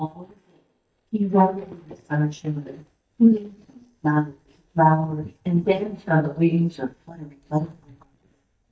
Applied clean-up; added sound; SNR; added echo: neural mask model DeepFilterNet 3.